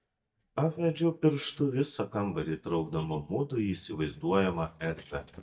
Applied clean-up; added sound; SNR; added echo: neural mask model DeepFilterNet 3.